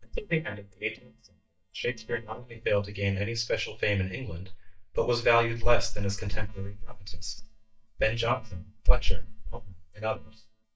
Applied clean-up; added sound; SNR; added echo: neural mask model DeepFilterNet 3.